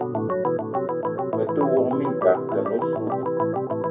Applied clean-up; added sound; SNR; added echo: none; Organ; -2 dB; reverberation time 0.2 s.